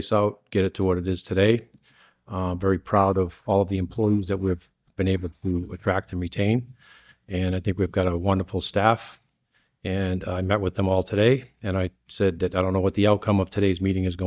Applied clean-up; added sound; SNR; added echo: neural mask model DeepFilterNet 3.